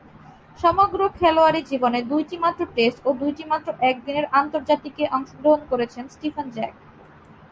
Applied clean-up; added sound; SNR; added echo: none; none; none; none.